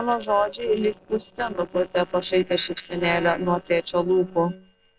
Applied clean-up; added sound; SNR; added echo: neural separator model SepFormer DNS4.